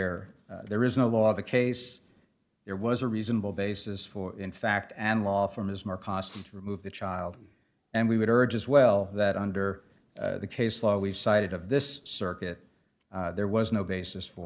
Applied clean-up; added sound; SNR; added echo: none; none; none; none.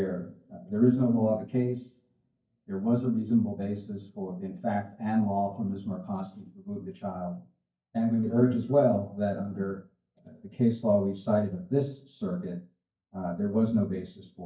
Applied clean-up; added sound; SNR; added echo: neural mask model DeepFilterNet 3.